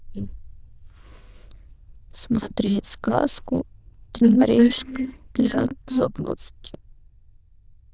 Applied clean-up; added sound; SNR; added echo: neural diffusion model UNIVERSE++.